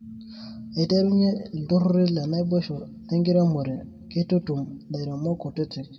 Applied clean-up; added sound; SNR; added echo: none; none; none; reverberation time 0.6 s.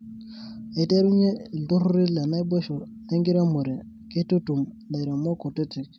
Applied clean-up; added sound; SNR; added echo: none; none; none; none.